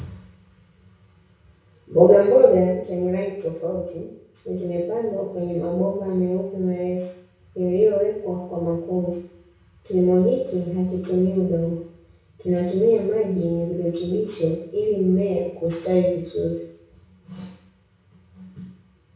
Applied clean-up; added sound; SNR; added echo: none; none; none; reverberation time 0.6 s.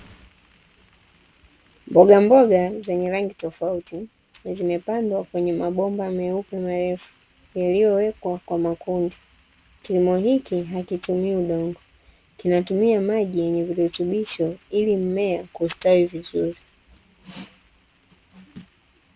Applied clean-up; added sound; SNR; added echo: none; none; none; none.